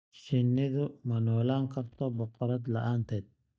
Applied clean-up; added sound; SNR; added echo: neural mask model DeepFilterNet 3.